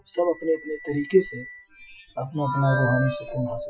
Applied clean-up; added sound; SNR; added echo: classical method Wiener filter.